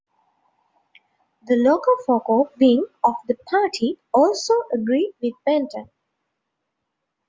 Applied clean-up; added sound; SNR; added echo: none; none; none; none.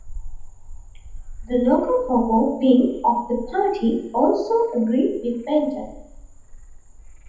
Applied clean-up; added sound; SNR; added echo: none; Frog; 15 dB; reverberation time 1.0 s.